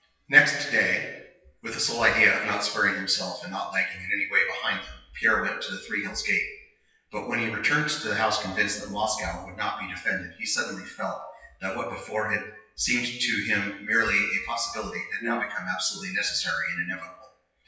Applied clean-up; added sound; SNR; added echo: classical method WPE with log-MMSE.